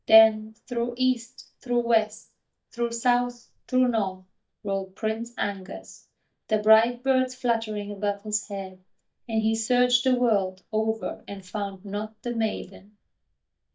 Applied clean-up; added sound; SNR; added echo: neural mask model DeepFilterNet 3.